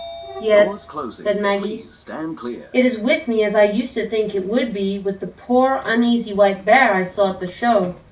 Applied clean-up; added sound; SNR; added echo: none; Sliding door / Train; 16 dB; reverberation time 0.3 s.